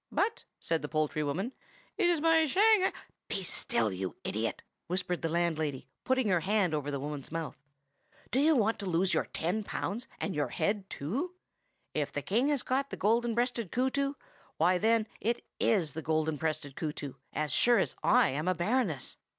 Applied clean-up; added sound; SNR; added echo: none; none; none; none.